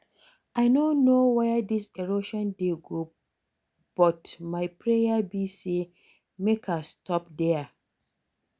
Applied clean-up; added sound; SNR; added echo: none; none; none; none.